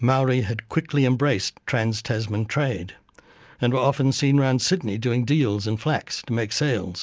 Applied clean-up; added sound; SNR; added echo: none; none; none; none.